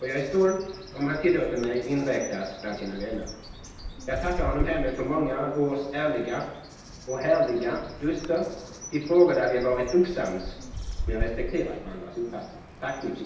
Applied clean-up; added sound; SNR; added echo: none; Bird; 9 dB; reverberation time 0.9 s.